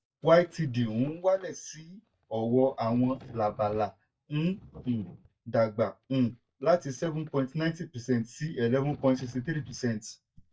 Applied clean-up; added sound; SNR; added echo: neural mask model DeepFilterNet 3.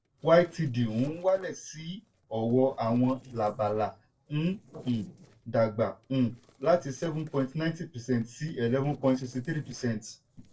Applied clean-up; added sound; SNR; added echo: neural separator model SepFormer DNS4.